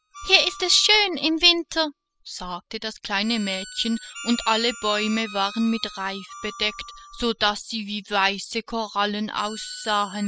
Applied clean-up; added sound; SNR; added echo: classical method spectral subtraction.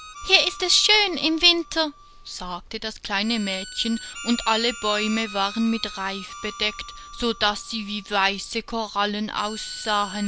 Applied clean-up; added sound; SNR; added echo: none; Harmonica; 16 dB; none.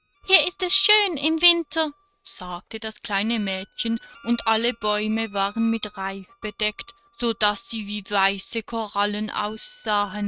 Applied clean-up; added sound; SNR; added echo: neural mask model RNNoise.